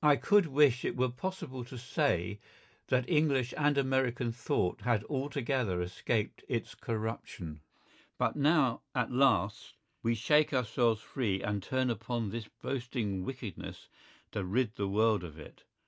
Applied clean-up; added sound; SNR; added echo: none; none; none; none.